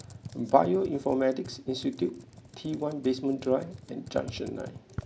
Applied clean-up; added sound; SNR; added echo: none; Computer keyboard; 16 dB; none.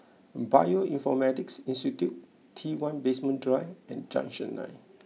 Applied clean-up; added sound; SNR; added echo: none; none; none; none.